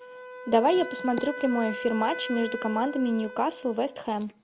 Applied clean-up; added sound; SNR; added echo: none; Wind instrument, woodwind instrument; 11 dB; none.